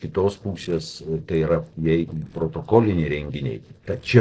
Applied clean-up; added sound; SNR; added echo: neural separator model SepFormer DNS4.